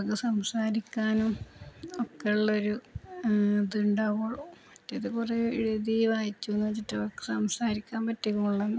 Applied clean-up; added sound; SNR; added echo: none; none; none; none.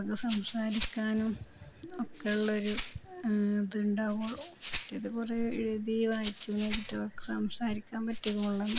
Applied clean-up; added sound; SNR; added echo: none; Rattle (instrument); -3 dB; none.